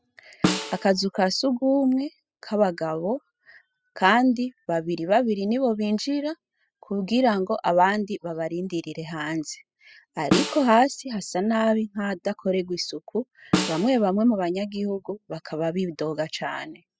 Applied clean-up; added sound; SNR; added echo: classical method spectral subtraction.